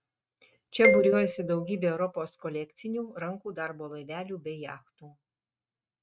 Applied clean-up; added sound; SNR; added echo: neural mask model RNNoise.